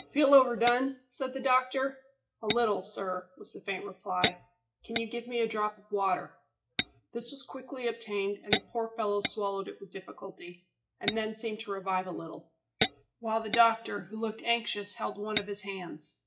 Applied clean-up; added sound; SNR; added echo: classical method WPE with log-MMSE.